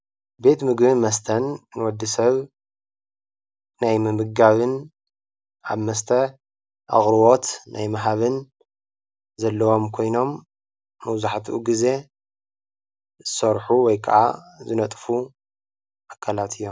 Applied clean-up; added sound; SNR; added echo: none; none; none; none.